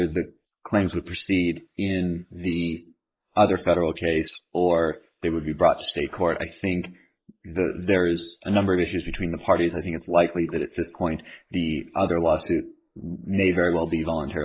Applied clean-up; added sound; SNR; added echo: neural mask model Resemble Enhance denoiser.